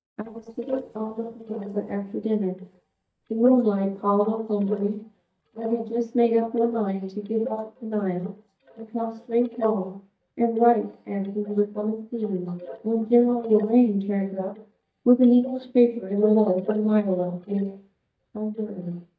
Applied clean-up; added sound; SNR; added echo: neural mask model DeepFilterNet 3.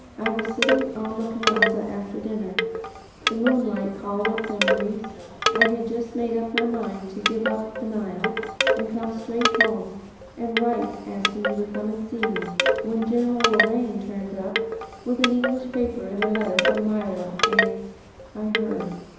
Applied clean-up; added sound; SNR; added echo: none; Wind chime / Wood; -1 dB; reverberation time 1.0 s.